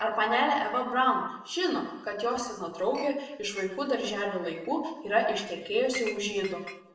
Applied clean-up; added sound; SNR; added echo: none; Chink, clink; 19 dB; reverberation time 0.8 s.